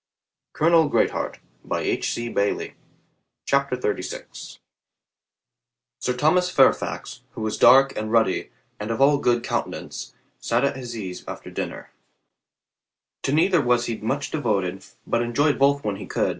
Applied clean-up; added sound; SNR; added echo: none; none; none; none.